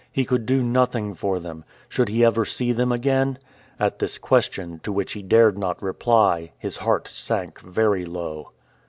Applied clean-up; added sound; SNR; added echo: none; none; none; none.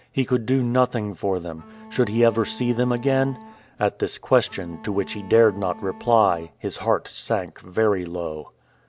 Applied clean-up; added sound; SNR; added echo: none; Bowed string instrument; 19 dB; none.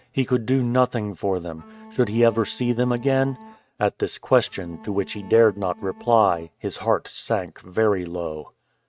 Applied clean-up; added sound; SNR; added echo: neural mask model RNNoise.